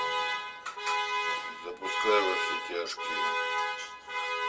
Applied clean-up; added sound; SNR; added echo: none; Alarm; -4 dB; reverberation time 1.7 s.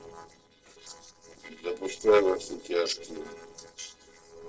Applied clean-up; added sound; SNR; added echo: neural separator model SepFormer DNS4.